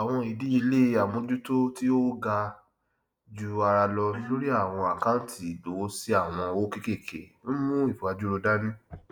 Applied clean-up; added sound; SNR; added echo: neural mask model Resemble Enhance denoiser.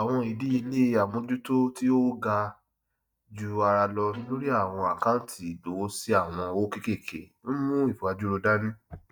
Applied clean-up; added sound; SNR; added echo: neural mask model DeepFilterNet 3.